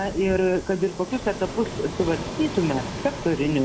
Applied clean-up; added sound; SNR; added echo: none; Waves, surf; 9 dB; none.